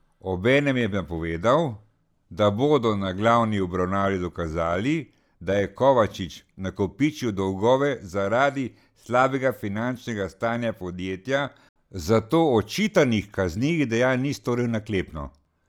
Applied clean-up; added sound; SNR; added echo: none; none; none; none.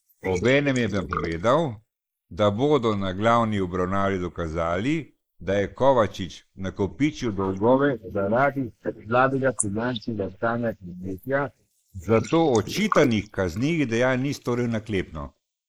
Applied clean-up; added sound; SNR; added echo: neural mask model Resemble Enhance denoiser.